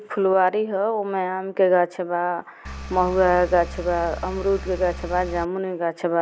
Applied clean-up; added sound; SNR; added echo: none; Engine; 11 dB; none.